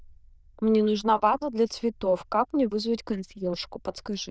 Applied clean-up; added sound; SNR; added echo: neural diffusion model UNIVERSE++.